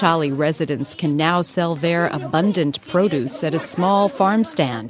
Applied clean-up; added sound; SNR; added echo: none; none; none; none.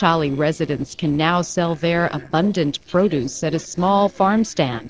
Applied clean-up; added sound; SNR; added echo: neural separator model SepFormer DNS4.